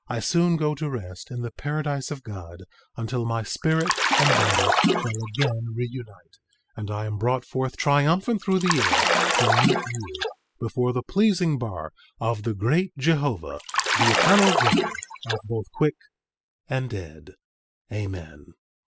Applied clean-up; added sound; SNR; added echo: classical method spectral subtraction.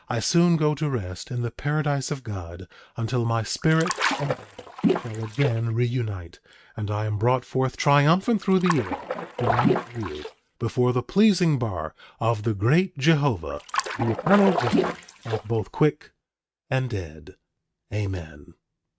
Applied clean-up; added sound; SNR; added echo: neural mask model RNNoise.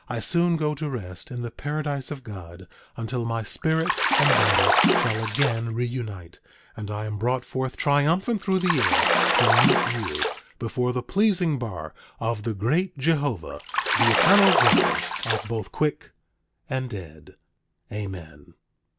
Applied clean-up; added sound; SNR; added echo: none; Bathtub (filling or washing) / Splash, splatter; -4 dB; none.